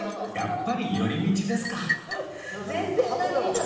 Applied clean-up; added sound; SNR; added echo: none; Liquid; 11 dB; reverberation time 1.2 s.